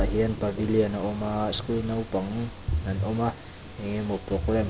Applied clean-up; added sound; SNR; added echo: none; Ocean; 7 dB; none.